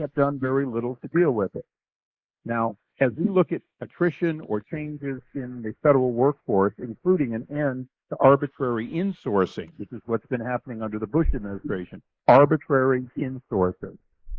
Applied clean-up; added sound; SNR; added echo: neural mask model Resemble Enhance denoiser.